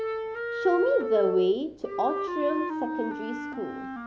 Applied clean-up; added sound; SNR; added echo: none; Wind instrument, woodwind instrument; 4 dB; none.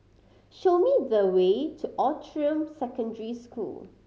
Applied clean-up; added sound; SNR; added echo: none; none; none; none.